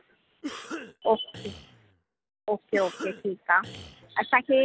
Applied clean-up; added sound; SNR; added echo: none; Cough; 13 dB; none.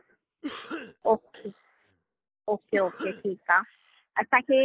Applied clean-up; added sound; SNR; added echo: neural mask model Resemble Enhance denoiser.